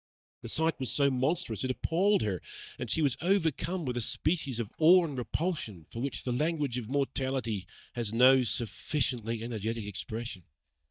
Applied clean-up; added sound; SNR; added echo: neural mask model DeepFilterNet 3.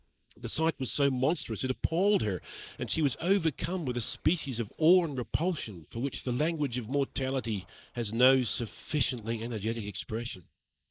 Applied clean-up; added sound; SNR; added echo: neural mask model Resemble Enhance denoiser.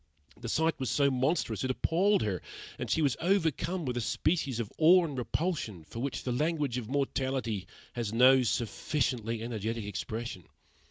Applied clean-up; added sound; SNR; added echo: none; none; none; none.